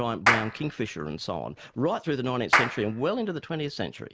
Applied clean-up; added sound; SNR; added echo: none; Clapping; 0 dB; none.